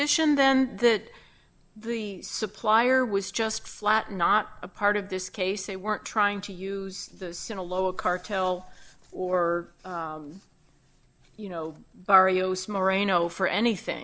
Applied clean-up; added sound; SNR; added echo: none; none; none; none.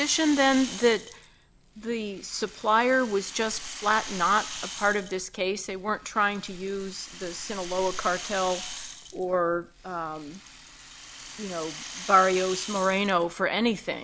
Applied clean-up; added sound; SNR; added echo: none; Rattle (instrument); 14 dB; none.